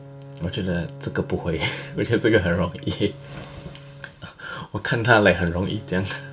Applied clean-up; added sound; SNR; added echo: none; Bowed string instrument; 16 dB; reverberation time 0.2 s.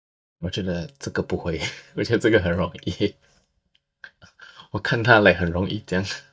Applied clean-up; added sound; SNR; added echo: neural mask model DeepFilterNet 3.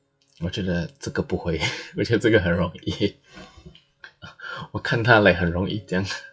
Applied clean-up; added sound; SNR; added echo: classical method WPE with log-MMSE.